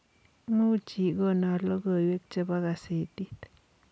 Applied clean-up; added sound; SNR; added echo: none; none; none; none.